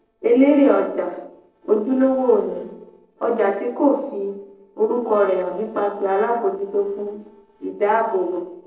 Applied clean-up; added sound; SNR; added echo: neural separator model SepFormer DNS4.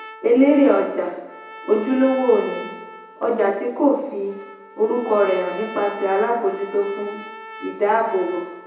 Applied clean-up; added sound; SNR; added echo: none; Trumpet; 17 dB; reverberation time 0.9 s.